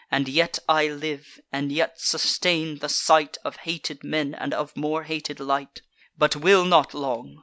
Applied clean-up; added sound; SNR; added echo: none; none; none; none.